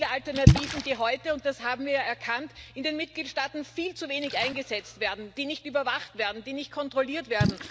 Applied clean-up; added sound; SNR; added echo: none; Splash, splatter; 1 dB; none.